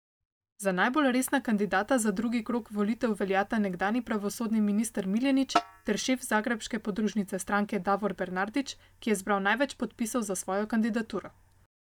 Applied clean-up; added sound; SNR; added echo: neural mask model DeepFilterNet 3.